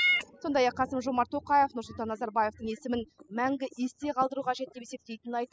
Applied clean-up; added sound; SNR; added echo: classical method spectral subtraction.